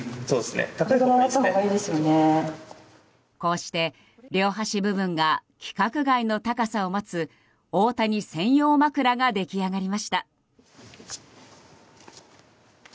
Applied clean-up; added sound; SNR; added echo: none; none; none; none.